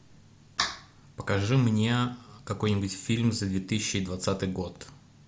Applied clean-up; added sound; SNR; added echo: none; none; none; none.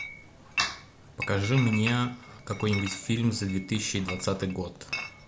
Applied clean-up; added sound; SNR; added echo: none; Chatter / Chink, clink; 10 dB; none.